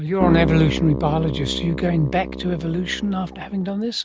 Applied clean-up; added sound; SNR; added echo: none; Keyboard (musical); 5 dB; none.